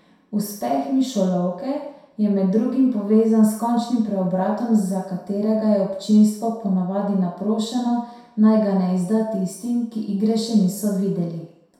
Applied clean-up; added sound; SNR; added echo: none; none; none; reverberation time 0.7 s.